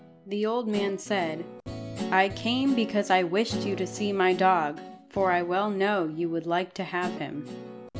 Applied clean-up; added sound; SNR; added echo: none; Guitar; 11 dB; none.